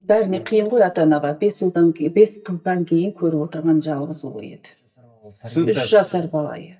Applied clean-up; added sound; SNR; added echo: neural mask model DeepFilterNet 3.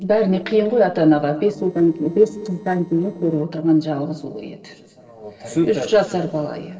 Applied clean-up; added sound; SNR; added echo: neural separator model SepFormer DNS4.